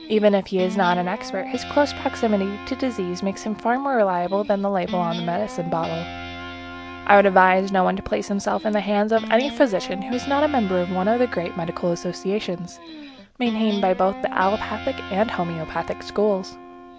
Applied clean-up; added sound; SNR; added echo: none; Guitar; 13 dB; none.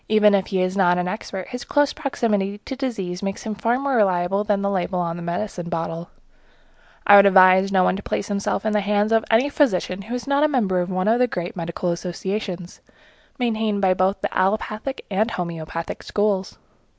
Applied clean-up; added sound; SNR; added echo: none; none; none; none.